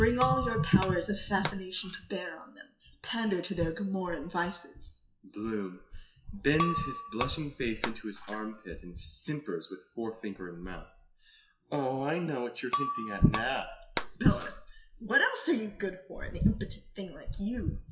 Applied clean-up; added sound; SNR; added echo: classical method WPE with log-MMSE.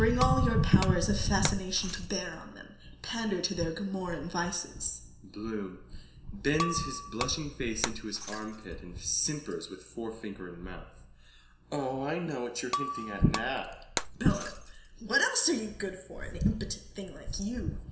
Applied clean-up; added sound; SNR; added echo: none; Shatter; 9 dB; reverberation time 0.7 s.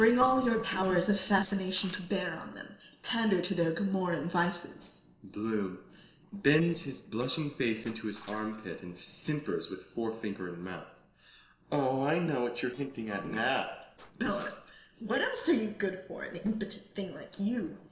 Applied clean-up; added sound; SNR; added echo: neural separator model SepFormer DNS4.